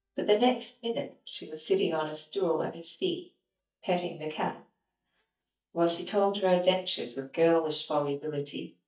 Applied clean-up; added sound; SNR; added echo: neural mask model DeepFilterNet 3.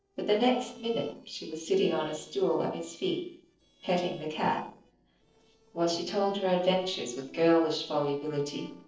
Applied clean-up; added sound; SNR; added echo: neural separator model SepFormer DNS4.